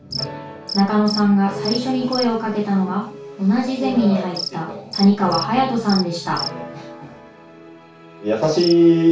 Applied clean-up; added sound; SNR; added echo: none; Cricket; 14 dB; reverberation time 0.3 s.